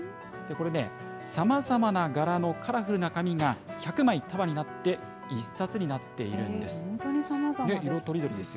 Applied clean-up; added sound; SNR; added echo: none; Slam; 17 dB; none.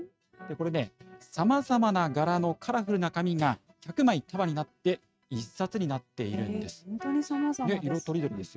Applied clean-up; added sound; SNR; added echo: neural mask model RNNoise.